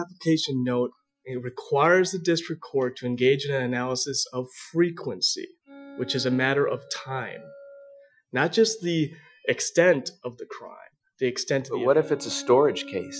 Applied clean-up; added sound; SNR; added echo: classical method Wiener filter.